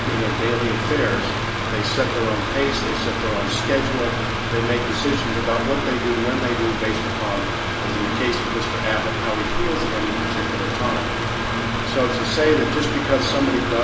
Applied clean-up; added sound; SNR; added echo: none; Mechanical fan; -1 dB; reverberation time 0.7 s.